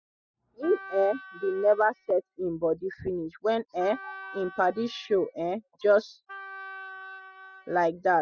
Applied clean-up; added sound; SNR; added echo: classical method spectral subtraction.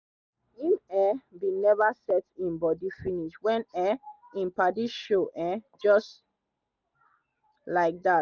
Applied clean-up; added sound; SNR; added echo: none; none; none; none.